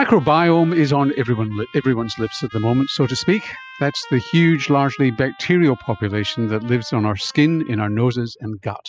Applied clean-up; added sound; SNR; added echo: classical method spectral subtraction.